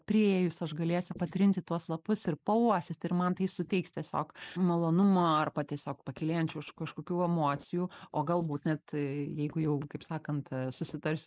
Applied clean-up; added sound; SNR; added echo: neural mask model Resemble Enhance denoiser.